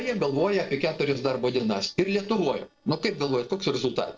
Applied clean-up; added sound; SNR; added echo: neural separator model SepFormer DNS4.